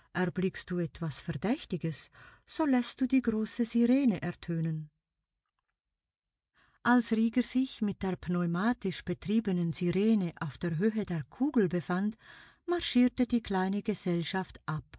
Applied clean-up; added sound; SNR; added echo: none; none; none; none.